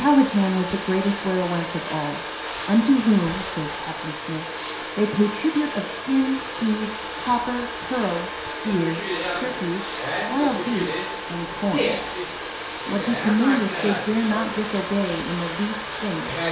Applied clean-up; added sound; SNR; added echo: none; Domestic sounds, home sounds; 5 dB; reverberation time 0.7 s.